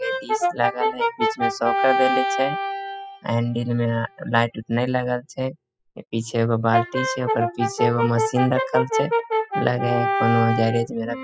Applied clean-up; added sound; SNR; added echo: classical method spectral subtraction.